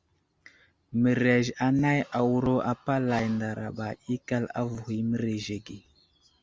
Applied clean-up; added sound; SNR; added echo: none; none; none; none.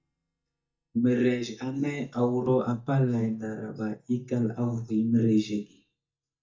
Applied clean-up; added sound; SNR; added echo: neural mask model DeepFilterNet 3.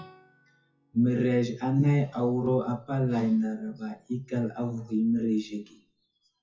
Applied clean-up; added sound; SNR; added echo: classical method WPE with log-MMSE.